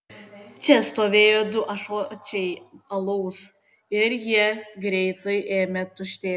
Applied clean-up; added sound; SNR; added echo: none; none; none; none.